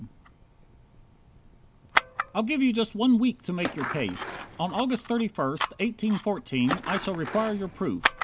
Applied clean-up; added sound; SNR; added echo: none; Skateboard + Camera; 6 dB; none.